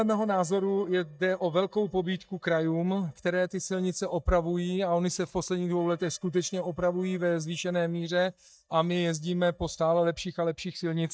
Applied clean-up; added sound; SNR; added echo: neural mask model DeepFilterNet 3.